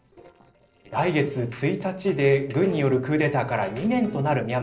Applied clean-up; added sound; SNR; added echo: neural separator model SepFormer DNS4.